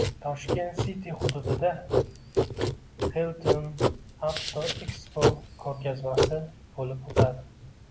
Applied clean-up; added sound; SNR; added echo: none; Writing; -4 dB; none.